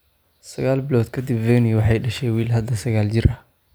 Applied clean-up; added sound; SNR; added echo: none; none; none; none.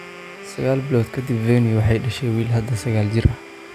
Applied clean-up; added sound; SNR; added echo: none; Wind instrument, woodwind instrument + Domestic sounds, home sounds; 17 dB; none.